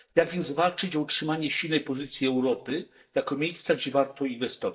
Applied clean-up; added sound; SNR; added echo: neural mask model DeepFilterNet 3.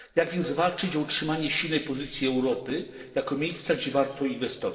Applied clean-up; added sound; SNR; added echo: neural separator model SepFormer DNS4.